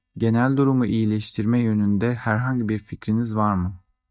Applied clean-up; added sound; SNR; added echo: neural mask model DeepFilterNet 3.